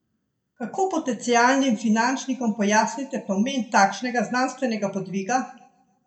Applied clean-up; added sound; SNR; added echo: none; none; none; reverberation time 0.6 s.